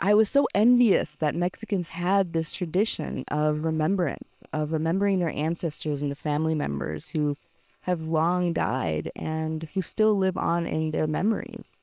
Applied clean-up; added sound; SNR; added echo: neural separator model SepFormer WHAM!.